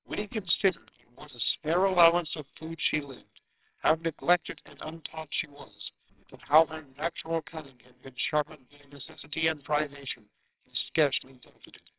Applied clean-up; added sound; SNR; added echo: neural separator model SepFormer WHAMR!.